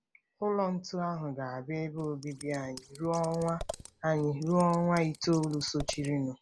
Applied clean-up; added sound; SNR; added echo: none; Scissors; 14 dB; none.